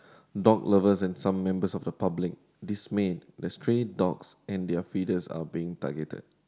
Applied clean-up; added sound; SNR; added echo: none; none; none; none.